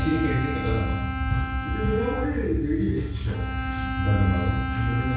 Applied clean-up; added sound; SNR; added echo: none; Bowed string instrument; 8 dB; reverberation time 0.6 s.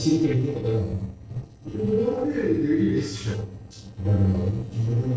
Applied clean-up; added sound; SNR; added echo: neural separator model SepFormer DNS4.